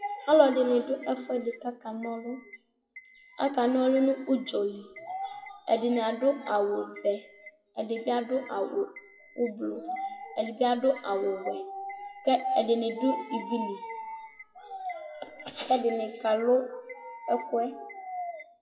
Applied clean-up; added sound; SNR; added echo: classical method WPE with log-MMSE.